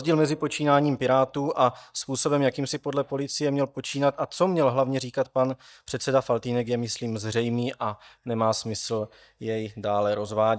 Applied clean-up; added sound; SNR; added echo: neural mask model DeepFilterNet 3.